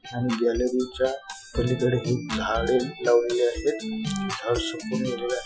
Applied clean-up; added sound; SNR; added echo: classical method Wiener filter.